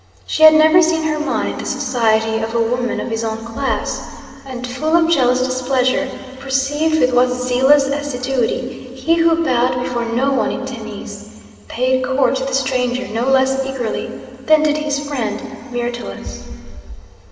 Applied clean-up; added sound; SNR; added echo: none; none; none; reverberation time 2.7 s.